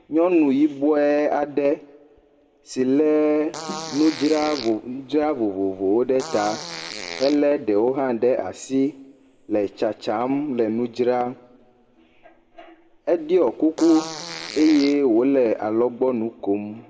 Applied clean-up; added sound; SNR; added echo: none; Fart; 14 dB; reverberation time 1.0 s.